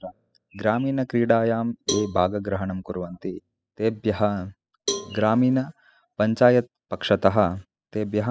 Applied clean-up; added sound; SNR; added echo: classical method spectral subtraction.